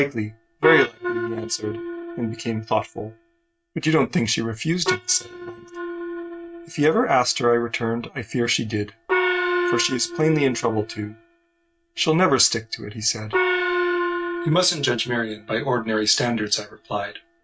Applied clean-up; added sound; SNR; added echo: neural mask model RNNoise.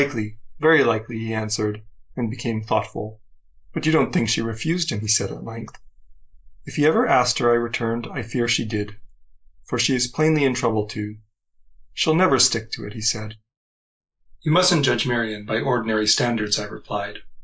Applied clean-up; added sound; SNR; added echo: neural mask model Resemble Enhance denoiser.